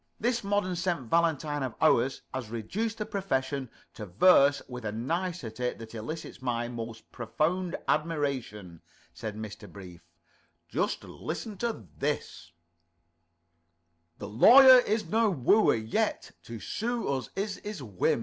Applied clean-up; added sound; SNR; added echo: none; none; none; none.